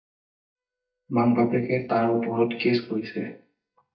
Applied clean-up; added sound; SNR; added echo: neural mask model DeepFilterNet 3.